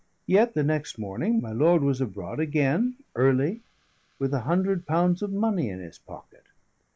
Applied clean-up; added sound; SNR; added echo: neural mask model Resemble Enhance denoiser.